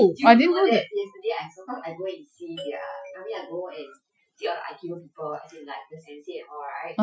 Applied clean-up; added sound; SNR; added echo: classical method Wiener filter.